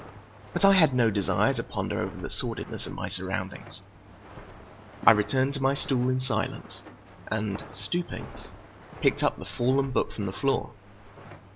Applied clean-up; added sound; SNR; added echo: none; Walk, footsteps; 15 dB; none.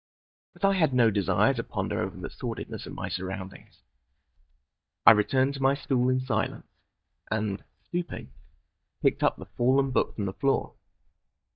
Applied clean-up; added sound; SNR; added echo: neural mask model DeepFilterNet 3.